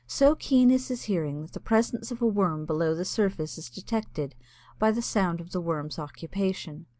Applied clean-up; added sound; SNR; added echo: none; none; none; none.